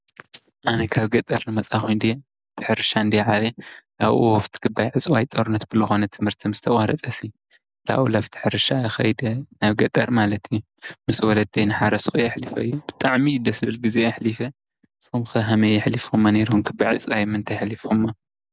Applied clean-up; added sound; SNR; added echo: none; none; none; none.